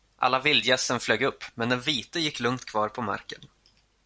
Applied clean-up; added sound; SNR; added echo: none; none; none; none.